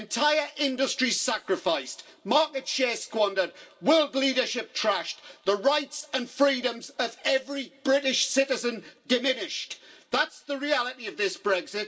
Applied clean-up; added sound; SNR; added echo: none; none; none; reverberation time 0.2 s.